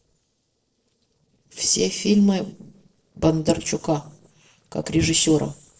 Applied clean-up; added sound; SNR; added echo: neural separator model SepFormer DNS4.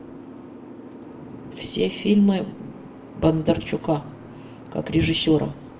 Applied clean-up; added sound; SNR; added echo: none; Boat, Water vehicle; 16 dB; reverberation time 0.6 s.